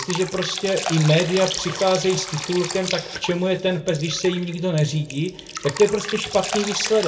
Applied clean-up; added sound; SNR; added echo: none; Drip; 9 dB; reverberation time 0.2 s.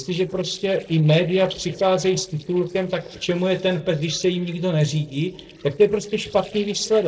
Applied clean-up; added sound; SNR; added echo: neural separator model SepFormer DNS4.